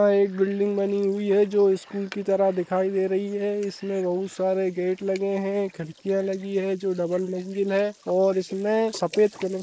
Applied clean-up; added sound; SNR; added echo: neural mask model Resemble Enhance denoiser.